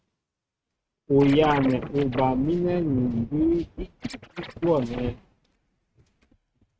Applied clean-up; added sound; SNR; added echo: neural mask model RNNoise.